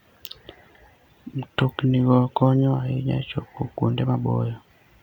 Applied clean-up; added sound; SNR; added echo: none; none; none; none.